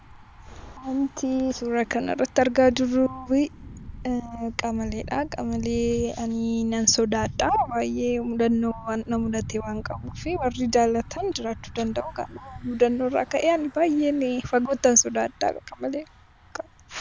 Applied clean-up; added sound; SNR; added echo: none; Thunder / Bicycle; 16 dB; none.